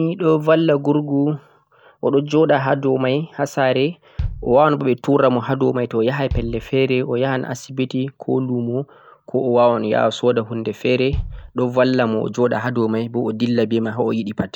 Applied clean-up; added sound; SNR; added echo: none; Bass drum; 13 dB; none.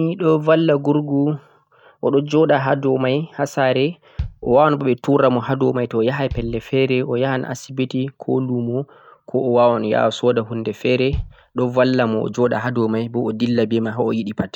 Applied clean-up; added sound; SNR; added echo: neural mask model RNNoise.